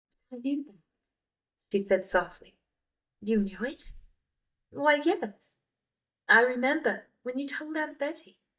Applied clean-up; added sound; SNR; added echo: neural mask model DeepFilterNet 3.